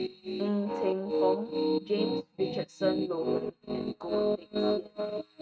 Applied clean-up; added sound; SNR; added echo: neural mask model RNNoise.